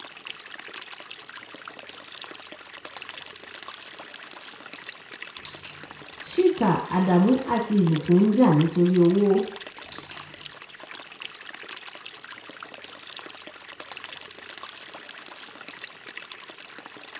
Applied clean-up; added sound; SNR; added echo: none; Stream; 14 dB; reverberation time 0.6 s.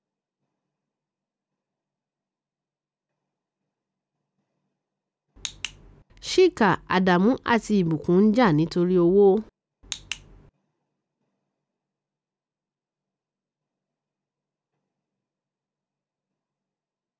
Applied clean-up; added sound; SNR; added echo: none; none; none; none.